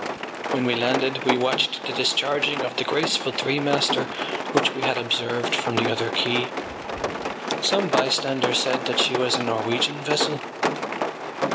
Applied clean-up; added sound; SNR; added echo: none; Rain; 2 dB; none.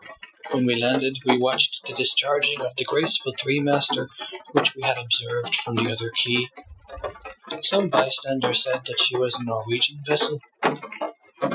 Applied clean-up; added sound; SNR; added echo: classical method Wiener filter.